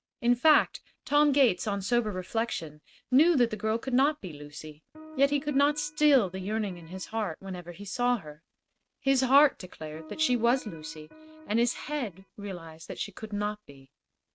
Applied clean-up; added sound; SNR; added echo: neural mask model RNNoise.